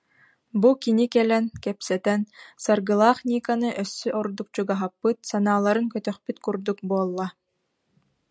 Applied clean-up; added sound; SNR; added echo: none; none; none; none.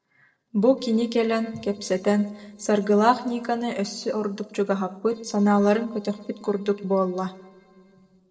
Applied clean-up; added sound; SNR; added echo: neural separator model SepFormer DNS4.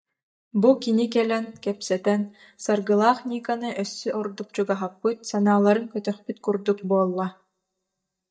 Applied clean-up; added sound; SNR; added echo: neural mask model DeepFilterNet 3.